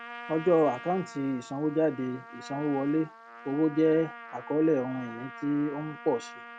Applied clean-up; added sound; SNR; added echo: none; Trumpet; 15 dB; none.